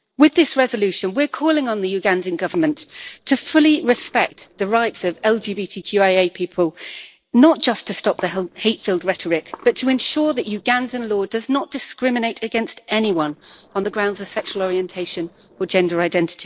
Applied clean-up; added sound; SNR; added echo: neural separator model SepFormer DNS4.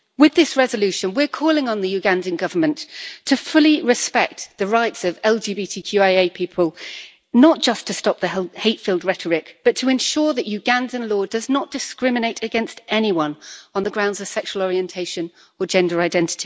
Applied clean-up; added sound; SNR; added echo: none; none; none; none.